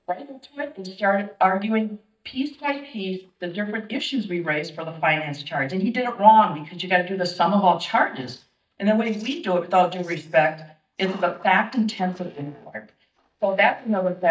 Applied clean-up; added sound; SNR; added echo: neural mask model DeepFilterNet 3.